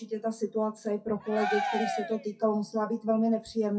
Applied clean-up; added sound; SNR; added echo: classical method WPE with log-MMSE.